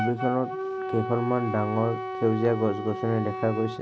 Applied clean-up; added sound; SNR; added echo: none; Wind instrument, woodwind instrument; 6 dB; none.